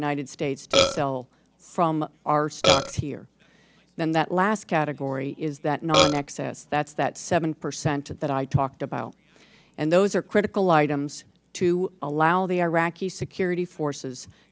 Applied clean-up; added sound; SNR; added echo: none; Burping, eructation; -4 dB; none.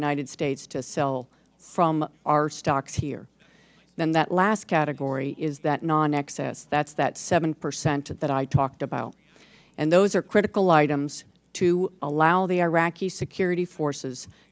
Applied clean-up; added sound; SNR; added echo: none; none; none; none.